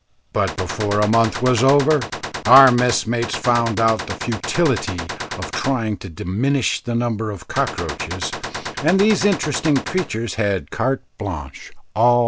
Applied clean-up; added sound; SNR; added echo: none; Gunshot, gunfire; 9 dB; none.